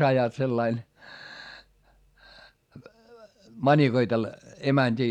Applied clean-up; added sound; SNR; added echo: none; none; none; none.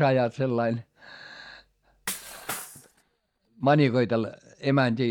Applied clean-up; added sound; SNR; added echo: neural mask model DeepFilterNet 3.